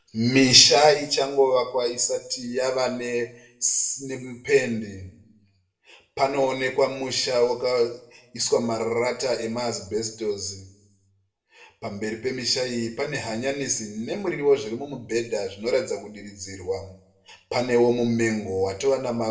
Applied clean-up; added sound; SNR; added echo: none; none; none; reverberation time 0.5 s.